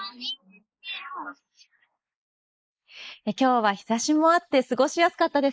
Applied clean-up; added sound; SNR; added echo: neural mask model Resemble Enhance denoiser.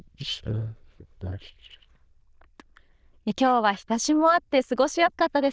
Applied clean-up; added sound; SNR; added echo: neural diffusion model UNIVERSE++.